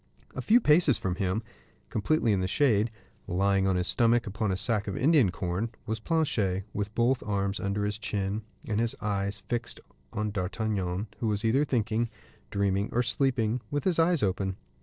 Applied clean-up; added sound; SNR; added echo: neural separator model SepFormer DNS4.